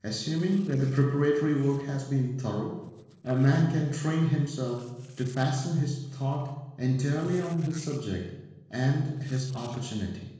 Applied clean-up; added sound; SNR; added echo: neural separator model SepFormer DNS4.